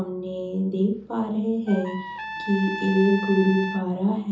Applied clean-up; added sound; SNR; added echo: none; Trumpet; 11 dB; reverberation time 0.6 s.